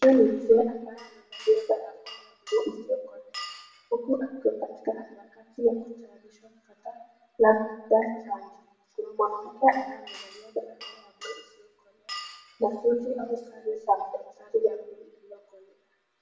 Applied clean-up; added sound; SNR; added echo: none; Glass; 17 dB; reverberation time 0.7 s.